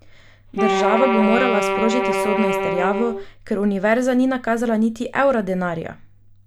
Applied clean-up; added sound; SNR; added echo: none; Wind instrument, woodwind instrument; 1 dB; none.